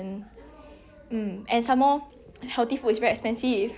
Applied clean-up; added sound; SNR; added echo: none; none; none; none.